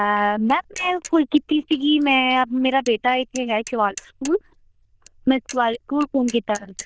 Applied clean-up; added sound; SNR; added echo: neural diffusion model UNIVERSE++.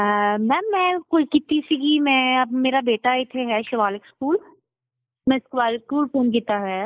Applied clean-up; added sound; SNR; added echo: neural mask model Resemble Enhance denoiser.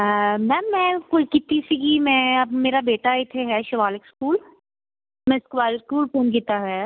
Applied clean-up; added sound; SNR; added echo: none; none; none; none.